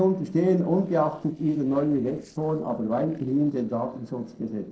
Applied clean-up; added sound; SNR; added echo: neural separator model SepFormer DNS4.